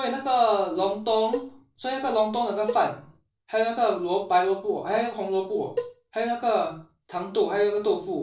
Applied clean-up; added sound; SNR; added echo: neural separator model SepFormer DNS4.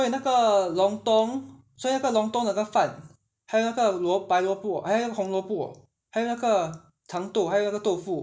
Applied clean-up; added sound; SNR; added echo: none; none; none; none.